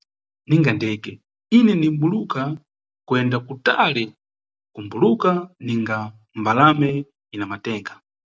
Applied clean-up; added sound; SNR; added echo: none; none; none; none.